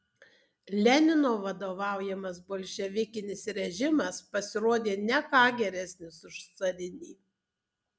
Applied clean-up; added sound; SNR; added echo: none; none; none; none.